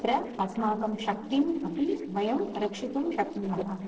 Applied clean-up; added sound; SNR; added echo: neural separator model SepFormer DNS4.